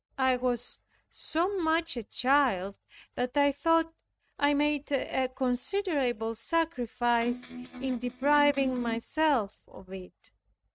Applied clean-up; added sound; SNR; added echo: neural mask model RNNoise.